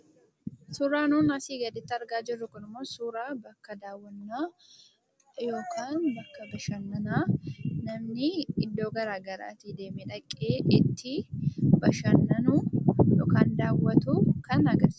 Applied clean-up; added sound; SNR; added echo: none; none; none; none.